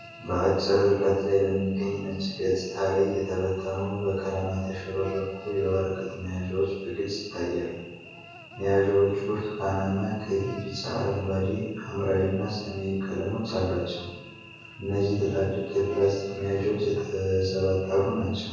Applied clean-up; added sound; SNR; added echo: none; Cricket / Buzz; 18 dB; reverberation time 1.3 s.